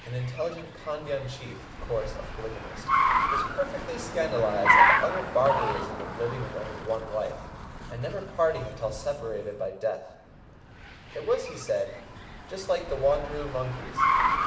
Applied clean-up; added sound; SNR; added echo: none; Car; -2 dB; reverberation time 1.1 s.